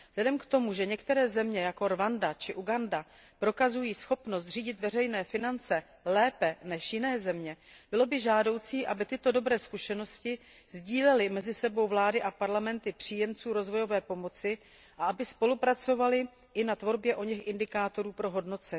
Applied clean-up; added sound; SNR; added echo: none; none; none; none.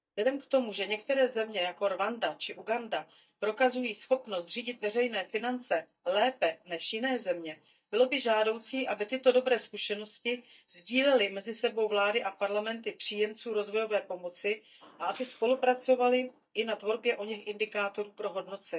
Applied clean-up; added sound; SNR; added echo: neural mask model DeepFilterNet 3.